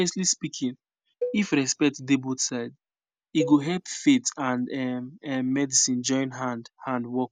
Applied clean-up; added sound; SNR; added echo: none; Cowbell; 12 dB; none.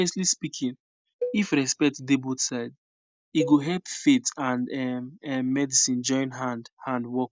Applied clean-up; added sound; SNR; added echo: neural mask model DeepFilterNet 3.